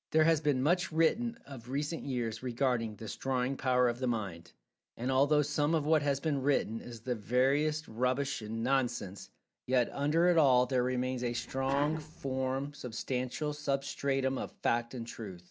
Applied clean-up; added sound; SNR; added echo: none; Sneeze; 12 dB; none.